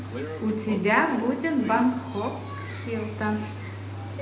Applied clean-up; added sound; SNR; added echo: none; Subway, metro, underground; 11 dB; reverberation time 0.8 s.